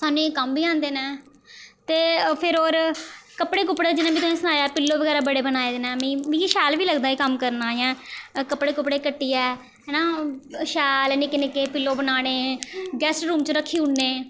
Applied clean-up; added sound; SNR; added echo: neural separator model SepFormer DNS4.